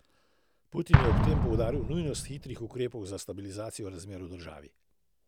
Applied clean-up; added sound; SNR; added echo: none; Explosion; -4 dB; none.